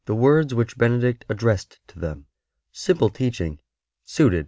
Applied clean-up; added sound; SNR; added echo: none; none; none; none.